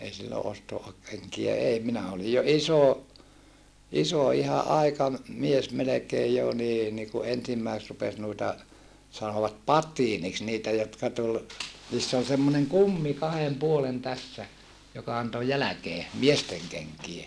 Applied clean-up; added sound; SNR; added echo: none; none; none; none.